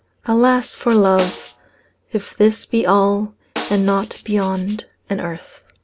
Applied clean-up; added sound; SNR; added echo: none; Snare drum + Rattle (instrument); 16 dB; none.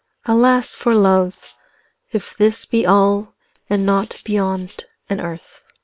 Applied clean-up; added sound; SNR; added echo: neural separator model SepFormer WHAM!.